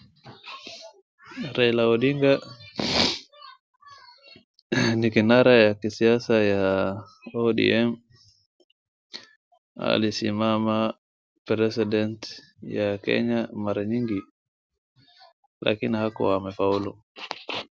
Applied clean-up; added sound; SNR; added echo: none; none; none; none.